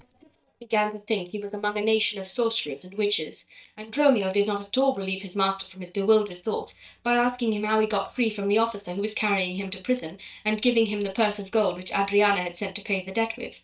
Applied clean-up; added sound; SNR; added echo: neural mask model DeepFilterNet 3.